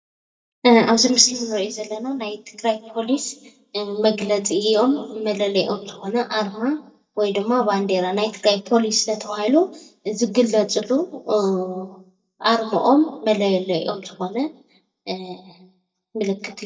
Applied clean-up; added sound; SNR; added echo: neural mask model DeepFilterNet 3.